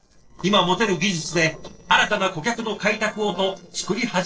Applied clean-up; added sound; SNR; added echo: neural separator model SepFormer DNS4.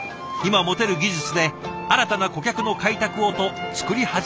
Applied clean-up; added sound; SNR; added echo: none; none; none; none.